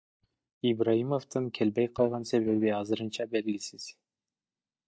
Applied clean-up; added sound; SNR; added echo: neural mask model DeepFilterNet 3.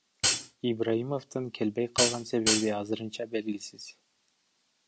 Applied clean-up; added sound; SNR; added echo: none; Hi-hat; -4 dB; none.